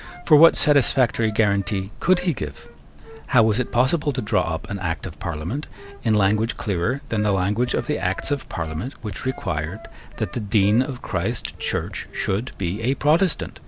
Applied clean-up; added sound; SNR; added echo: none; Wind instrument, woodwind instrument + Boat, Water vehicle; 19 dB; none.